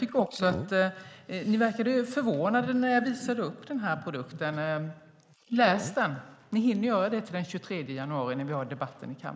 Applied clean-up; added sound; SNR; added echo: neural mask model Resemble Enhance denoiser.